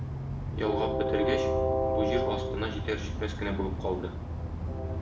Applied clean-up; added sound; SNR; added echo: none; Train; -4 dB; reverberation time 0.6 s.